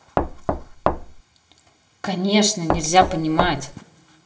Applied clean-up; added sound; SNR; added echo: none; Knock; 2 dB; reverberation time 0.9 s.